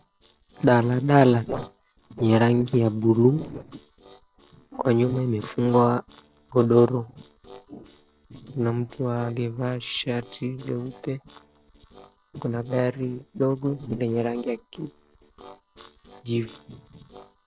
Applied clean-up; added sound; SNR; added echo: neural separator model SepFormer DNS4.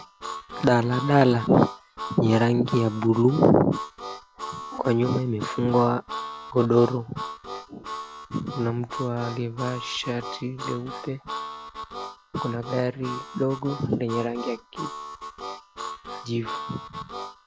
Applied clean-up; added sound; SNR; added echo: none; Harmonica; 11 dB; none.